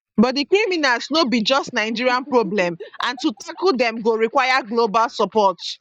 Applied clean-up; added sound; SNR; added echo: neural mask model DeepFilterNet 3.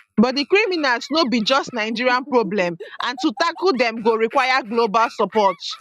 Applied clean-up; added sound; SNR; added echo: neural mask model RNNoise.